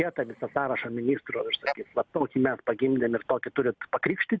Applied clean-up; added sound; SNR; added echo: none; none; none; none.